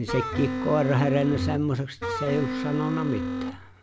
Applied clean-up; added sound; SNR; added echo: none; Wind instrument, woodwind instrument; 4 dB; none.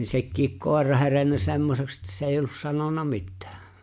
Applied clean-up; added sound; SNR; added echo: none; none; none; none.